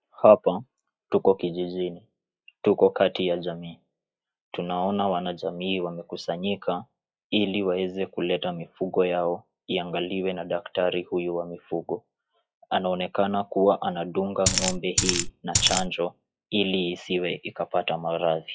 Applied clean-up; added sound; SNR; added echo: classical method log-MMSE.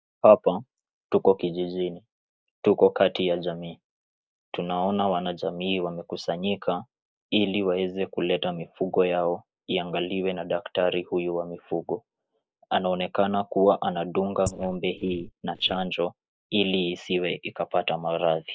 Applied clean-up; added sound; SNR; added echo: neural mask model DeepFilterNet 3.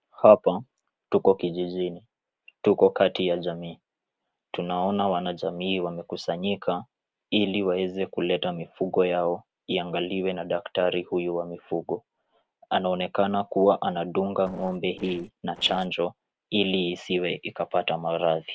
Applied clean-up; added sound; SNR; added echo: neural separator model SepFormer DNS4.